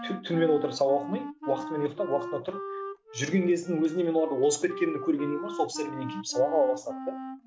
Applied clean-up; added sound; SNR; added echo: none; Wind instrument, woodwind instrument; 10 dB; none.